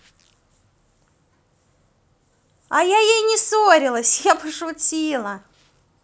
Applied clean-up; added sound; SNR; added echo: none; none; none; none.